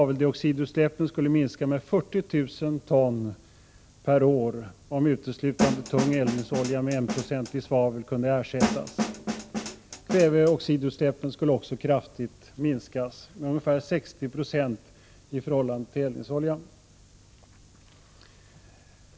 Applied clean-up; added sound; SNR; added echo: none; Snare drum; 4 dB; none.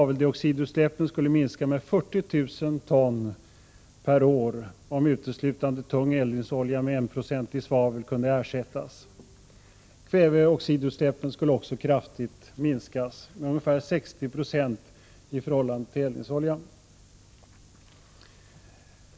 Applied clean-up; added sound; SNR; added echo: none; none; none; none.